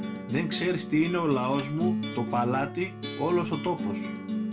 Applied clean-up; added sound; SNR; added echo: none; Acoustic guitar; 4 dB; reverberation time 0.2 s.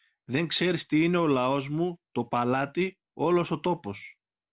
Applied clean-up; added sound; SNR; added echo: none; none; none; none.